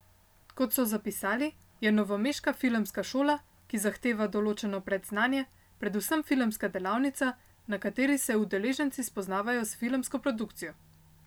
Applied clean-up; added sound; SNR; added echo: none; none; none; none.